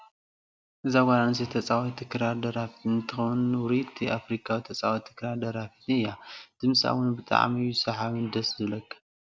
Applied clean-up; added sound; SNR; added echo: none; none; none; none.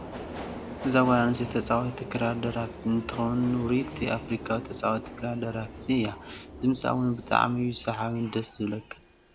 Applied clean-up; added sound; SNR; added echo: none; Subway, metro, underground; 12 dB; none.